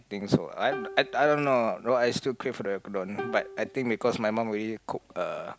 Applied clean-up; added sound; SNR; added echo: none; Plucked string instrument; 15 dB; none.